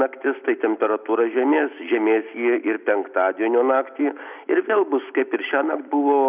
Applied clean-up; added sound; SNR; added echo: none; none; none; none.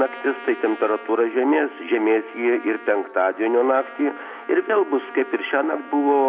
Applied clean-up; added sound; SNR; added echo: none; Trumpet; 18 dB; none.